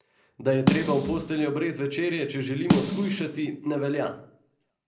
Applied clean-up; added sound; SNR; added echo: none; Snare drum; 2 dB; reverberation time 0.5 s.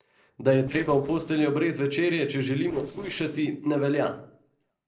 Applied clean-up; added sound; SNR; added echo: neural separator model SepFormer DNS4.